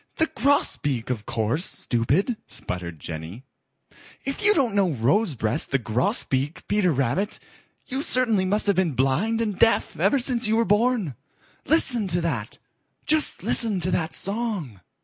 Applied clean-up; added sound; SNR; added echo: none; none; none; none.